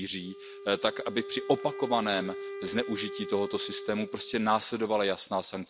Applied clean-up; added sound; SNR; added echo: none; Wind instrument, woodwind instrument; 10 dB; none.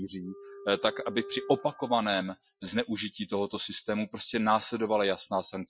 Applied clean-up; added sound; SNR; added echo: classical method Wiener filter.